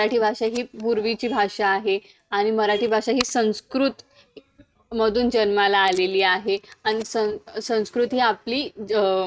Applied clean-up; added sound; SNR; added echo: neural mask model RNNoise.